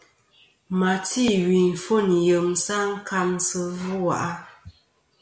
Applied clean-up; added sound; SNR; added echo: none; none; none; none.